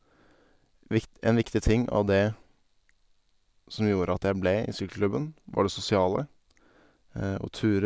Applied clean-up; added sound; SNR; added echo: none; none; none; none.